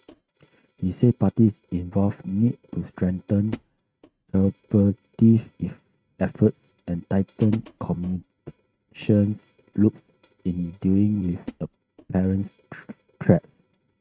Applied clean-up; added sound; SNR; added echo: neural mask model RNNoise.